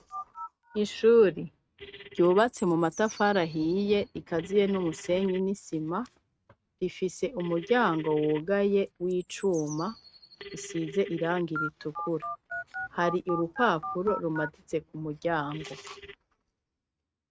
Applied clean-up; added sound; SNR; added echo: neural mask model RNNoise.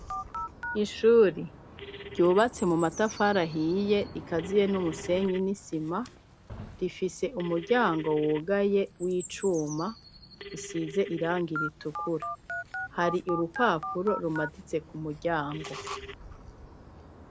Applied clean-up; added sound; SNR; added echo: none; Telephone + Chirp, tweet; 12 dB; none.